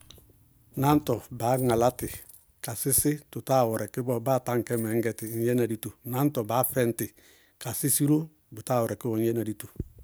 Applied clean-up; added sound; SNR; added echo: none; Coin (dropping); 18 dB; none.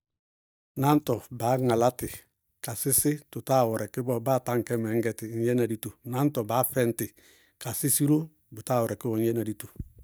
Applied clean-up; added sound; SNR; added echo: neural mask model DeepFilterNet 3.